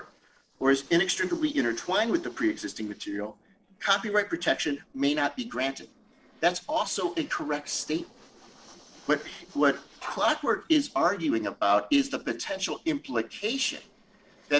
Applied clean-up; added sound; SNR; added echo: neural separator model SepFormer DNS4.